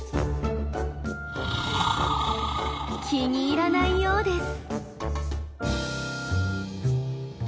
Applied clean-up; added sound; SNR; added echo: none; Wind instrument, woodwind instrument; 13 dB; none.